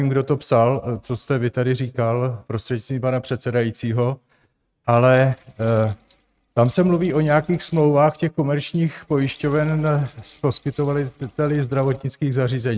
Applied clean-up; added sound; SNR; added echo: neural mask model RNNoise.